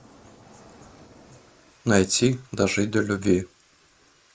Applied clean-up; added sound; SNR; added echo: neural mask model Resemble Enhance denoiser.